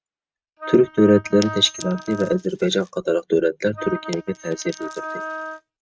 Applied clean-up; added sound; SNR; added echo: neural mask model RNNoise.